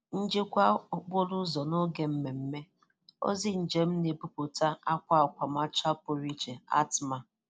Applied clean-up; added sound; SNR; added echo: none; none; none; none.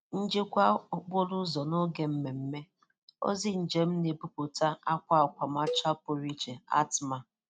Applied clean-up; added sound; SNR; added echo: neural mask model RNNoise.